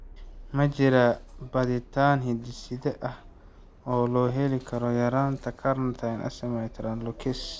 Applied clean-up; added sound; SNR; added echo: none; Subway, metro, underground; 19 dB; none.